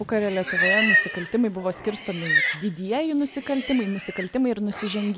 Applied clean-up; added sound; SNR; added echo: none; Livestock, farm animals, working animals; 1 dB; none.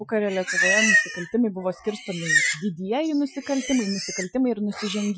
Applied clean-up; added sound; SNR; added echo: classical method Wiener filter.